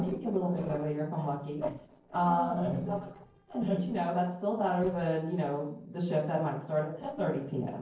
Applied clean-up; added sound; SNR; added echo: neural separator model SepFormer DNS4.